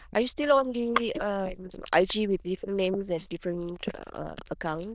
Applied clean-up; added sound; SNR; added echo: neural diffusion model UNIVERSE++.